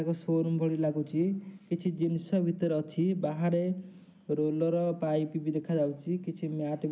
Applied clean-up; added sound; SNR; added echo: none; none; none; none.